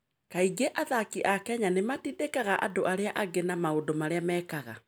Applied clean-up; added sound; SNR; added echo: none; none; none; none.